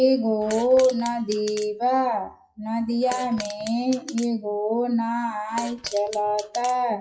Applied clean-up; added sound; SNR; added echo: classical method WPE with log-MMSE.